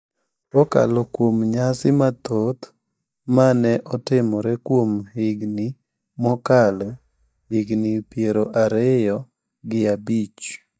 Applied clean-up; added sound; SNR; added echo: neural mask model DeepFilterNet 3.